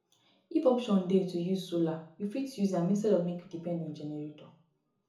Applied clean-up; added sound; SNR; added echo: none; none; none; reverberation time 0.7 s.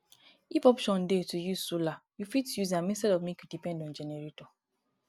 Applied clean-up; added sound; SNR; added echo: none; none; none; none.